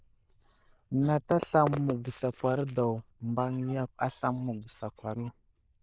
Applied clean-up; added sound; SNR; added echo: neural diffusion model UNIVERSE++.